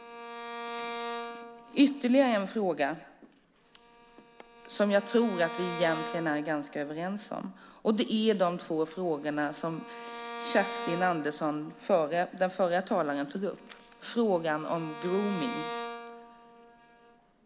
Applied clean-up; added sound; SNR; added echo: none; Bowed string instrument; 12 dB; none.